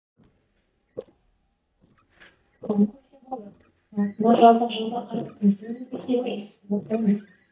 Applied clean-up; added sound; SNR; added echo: neural mask model DeepFilterNet 3.